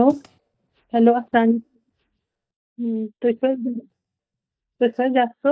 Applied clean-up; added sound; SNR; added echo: neural mask model DeepFilterNet 3.